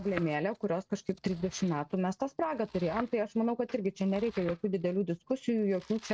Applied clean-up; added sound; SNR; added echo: neural mask model RNNoise.